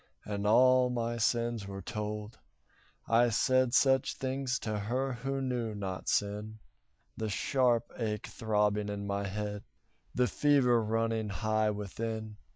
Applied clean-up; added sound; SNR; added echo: none; none; none; none.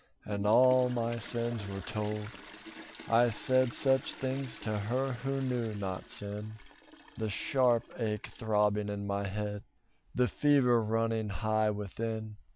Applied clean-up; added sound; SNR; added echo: none; Toilet flush; 19 dB; none.